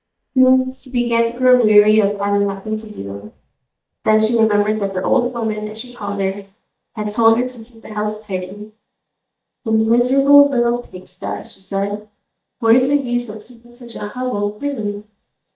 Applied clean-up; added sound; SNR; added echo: neural mask model DeepFilterNet 3.